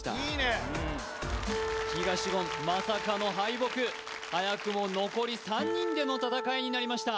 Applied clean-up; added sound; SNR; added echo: none; Acoustic guitar; 7 dB; none.